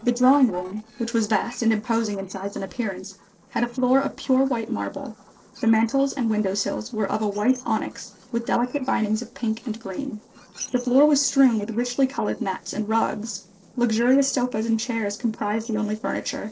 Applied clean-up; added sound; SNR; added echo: neural separator model SepFormer DNS4.